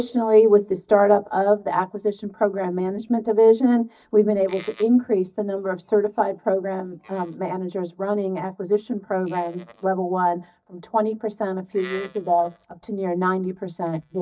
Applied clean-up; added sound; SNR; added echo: neural mask model DeepFilterNet 3.